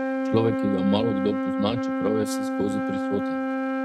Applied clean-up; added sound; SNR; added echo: neural mask model RNNoise.